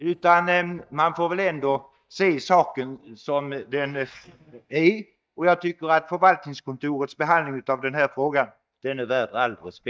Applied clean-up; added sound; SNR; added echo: neural mask model DeepFilterNet 3.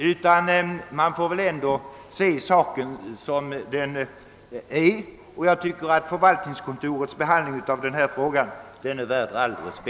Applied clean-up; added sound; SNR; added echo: none; none; none; none.